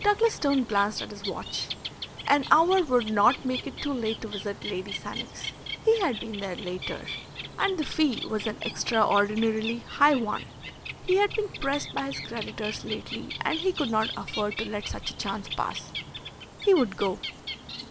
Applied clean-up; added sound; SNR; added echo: none; Bird; 10 dB; none.